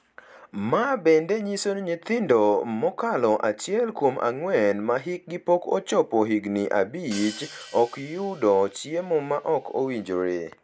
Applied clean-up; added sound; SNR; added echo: none; Hi-hat; 16 dB; none.